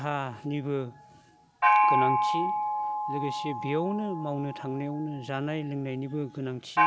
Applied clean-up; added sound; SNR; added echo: none; Gong; -3 dB; none.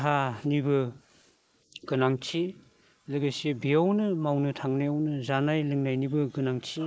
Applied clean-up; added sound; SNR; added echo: neural mask model Resemble Enhance denoiser.